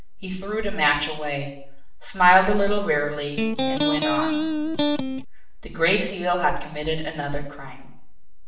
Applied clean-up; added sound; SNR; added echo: neural separator model SepFormer DNS4.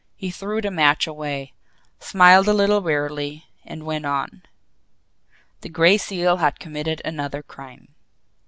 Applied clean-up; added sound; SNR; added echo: none; none; none; none.